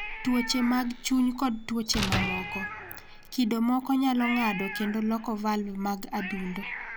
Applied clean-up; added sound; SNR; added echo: none; Cat + Slam; 8 dB; none.